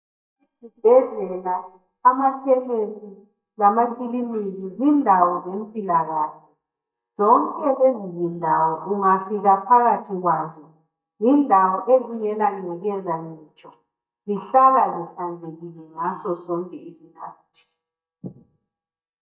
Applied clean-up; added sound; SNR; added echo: neural mask model DeepFilterNet 3.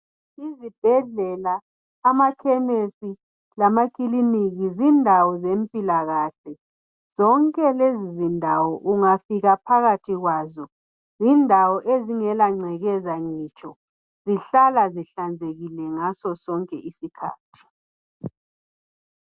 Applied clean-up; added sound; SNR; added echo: none; none; none; none.